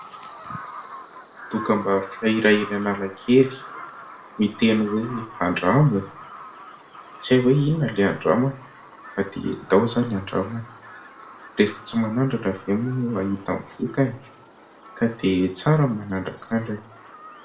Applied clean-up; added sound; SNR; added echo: none; Bird vocalization, bird call, bird song; 18 dB; reverberation time 0.4 s.